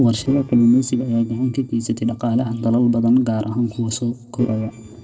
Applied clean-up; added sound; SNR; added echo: neural separator model SepFormer DNS4.